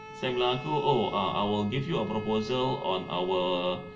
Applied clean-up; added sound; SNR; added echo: none; Bowed string instrument; 15 dB; reverberation time 0.2 s.